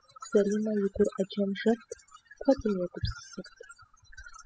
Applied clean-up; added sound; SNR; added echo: classical method spectral subtraction.